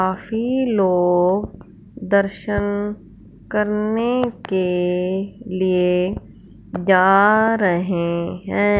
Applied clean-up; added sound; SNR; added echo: none; none; none; none.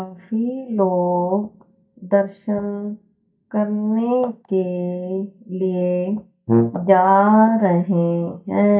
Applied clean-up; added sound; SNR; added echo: neural mask model DeepFilterNet 3.